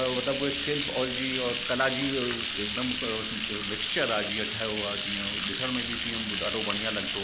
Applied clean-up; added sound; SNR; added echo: none; Bathtub (filling or washing); -4 dB; none.